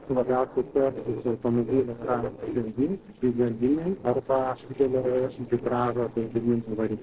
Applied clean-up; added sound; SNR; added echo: neural separator model SepFormer DNS4.